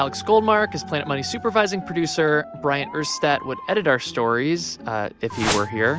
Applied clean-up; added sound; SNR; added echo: none; Whoosh, swoosh, swish; 4 dB; none.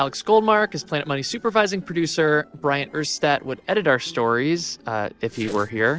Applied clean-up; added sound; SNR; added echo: neural separator model SepFormer DNS4.